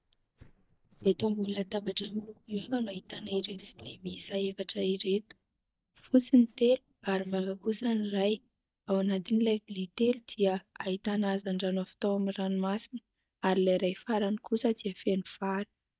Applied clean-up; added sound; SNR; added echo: neural mask model DeepFilterNet 3.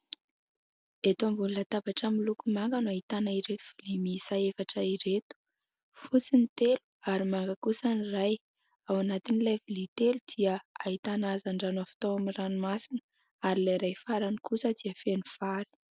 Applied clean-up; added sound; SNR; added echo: none; none; none; none.